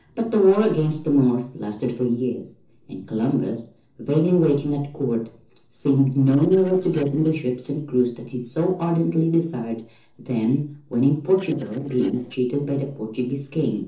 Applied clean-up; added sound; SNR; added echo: neural separator model SepFormer DNS4.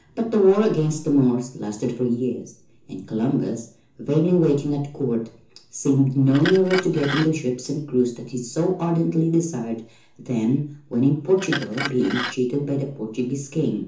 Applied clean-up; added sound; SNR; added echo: none; Glass; 11 dB; reverberation time 0.6 s.